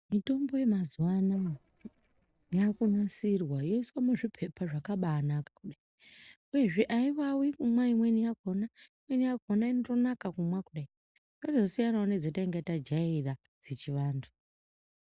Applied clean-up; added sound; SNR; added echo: neural separator model SepFormer DNS4.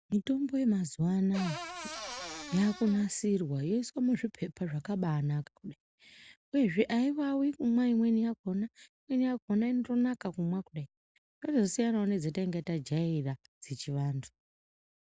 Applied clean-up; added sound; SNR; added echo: none; Cupboard open or close / Door; 11 dB; none.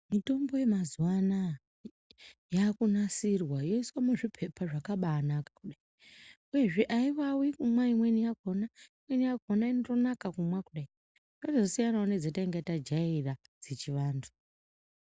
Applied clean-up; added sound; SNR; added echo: none; none; none; none.